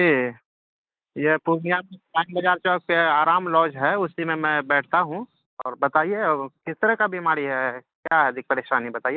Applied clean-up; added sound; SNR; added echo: neural mask model Resemble Enhance denoiser.